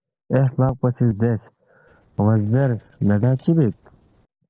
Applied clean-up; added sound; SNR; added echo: neural separator model SepFormer DNS4.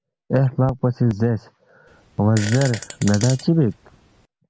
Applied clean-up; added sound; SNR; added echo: none; Fart; 13 dB; none.